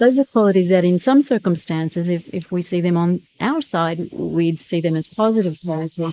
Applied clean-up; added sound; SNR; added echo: neural mask model Resemble Enhance denoiser.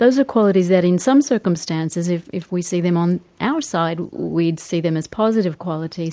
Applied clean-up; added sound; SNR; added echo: none; none; none; none.